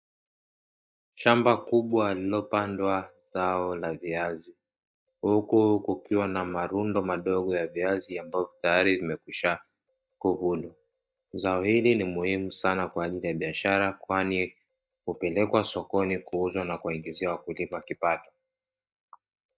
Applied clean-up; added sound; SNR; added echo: neural mask model DeepFilterNet 3.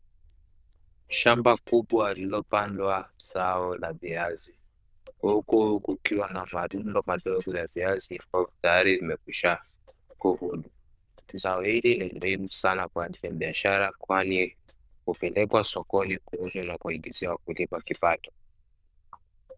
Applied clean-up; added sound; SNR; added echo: neural diffusion model UNIVERSE++.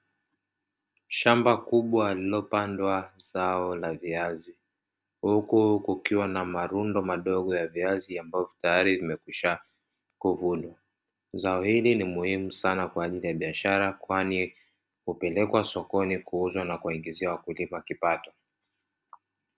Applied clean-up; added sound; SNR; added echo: none; none; none; none.